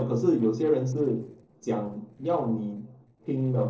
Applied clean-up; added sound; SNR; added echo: neural separator model SepFormer DNS4.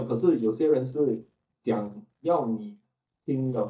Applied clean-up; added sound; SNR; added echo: neural mask model DeepFilterNet 3.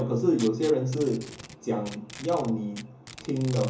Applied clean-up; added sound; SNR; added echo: none; Packing tape, duct tape; 18 dB; reverberation time 0.7 s.